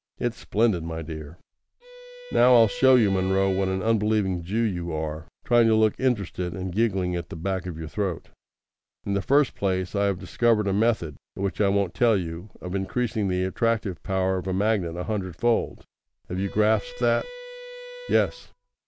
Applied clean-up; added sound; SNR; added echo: none; Bowed string instrument; 16 dB; none.